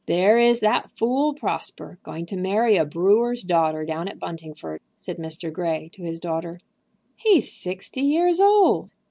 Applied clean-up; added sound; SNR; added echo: none; none; none; none.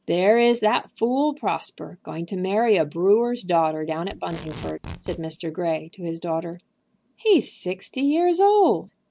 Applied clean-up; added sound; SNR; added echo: none; Packing tape, duct tape; 15 dB; none.